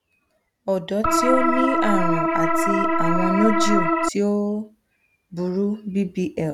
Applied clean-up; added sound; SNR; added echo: none; Organ; -5 dB; none.